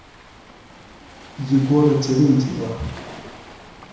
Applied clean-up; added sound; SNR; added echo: none; Waves, surf; 17 dB; reverberation time 1.0 s.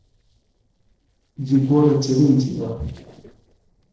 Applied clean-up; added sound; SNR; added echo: neural separator model SepFormer DNS4.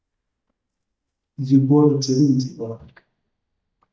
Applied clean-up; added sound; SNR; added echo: neural mask model DeepFilterNet 3.